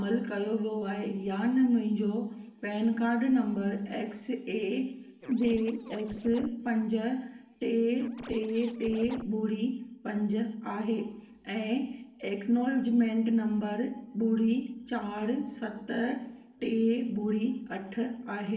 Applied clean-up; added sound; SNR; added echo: neural separator model SepFormer DNS4.